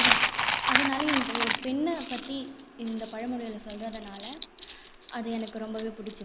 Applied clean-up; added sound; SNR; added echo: none; Coin (dropping); -3 dB; none.